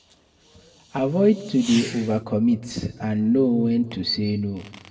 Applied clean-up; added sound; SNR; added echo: none; Fireworks; 20 dB; reverberation time 1.0 s.